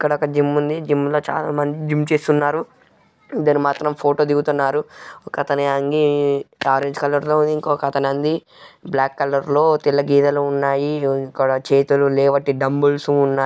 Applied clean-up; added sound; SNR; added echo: none; none; none; none.